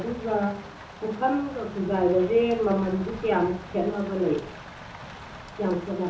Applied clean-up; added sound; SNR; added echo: none; Rain; 14 dB; reverberation time 1.2 s.